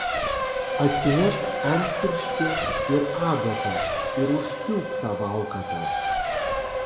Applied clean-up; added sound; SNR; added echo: none; Race car, auto racing; -1 dB; reverberation time 1.0 s.